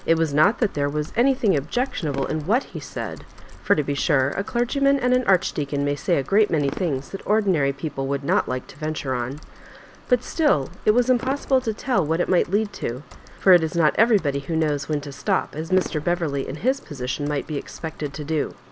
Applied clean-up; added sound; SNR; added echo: none; Typing + Fireworks; 18 dB; none.